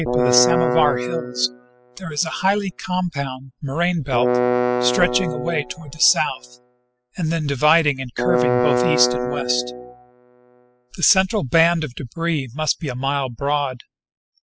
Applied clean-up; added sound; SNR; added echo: classical method spectral subtraction.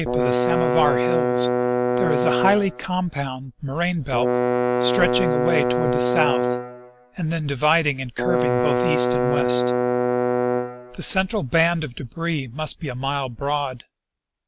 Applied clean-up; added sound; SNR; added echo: none; Bowed string instrument; -3 dB; none.